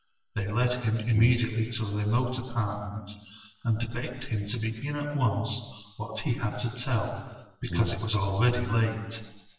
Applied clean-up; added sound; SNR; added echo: neural separator model SepFormer DNS4.